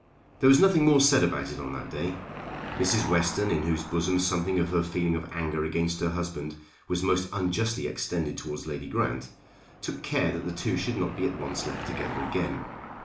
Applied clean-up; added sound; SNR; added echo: none; Car passing by / Engine; 13 dB; reverberation time 0.4 s.